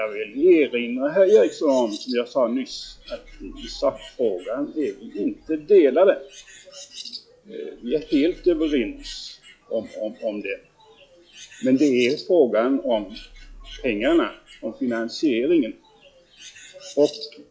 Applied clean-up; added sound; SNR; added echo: classical method log-MMSE.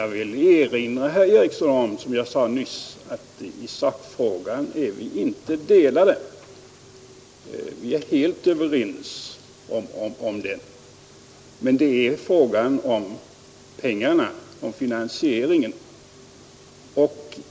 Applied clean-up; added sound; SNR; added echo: none; none; none; none.